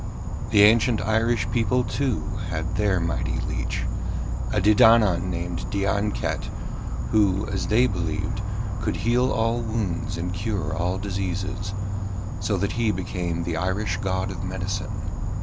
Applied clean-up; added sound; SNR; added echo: none; Insect; 1 dB; none.